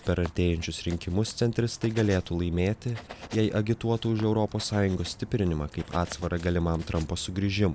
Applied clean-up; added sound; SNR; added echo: none; Writing; 18 dB; none.